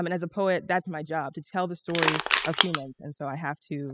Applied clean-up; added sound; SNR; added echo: classical method spectral subtraction.